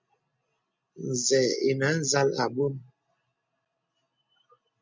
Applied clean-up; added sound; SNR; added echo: none; none; none; none.